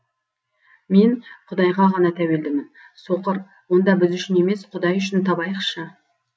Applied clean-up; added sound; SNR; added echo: none; none; none; none.